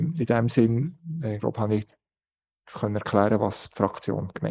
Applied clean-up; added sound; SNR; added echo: neural mask model Resemble Enhance denoiser.